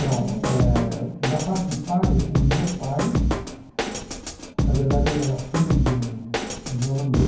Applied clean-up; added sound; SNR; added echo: none; Drum kit; 0 dB; reverberation time 0.9 s.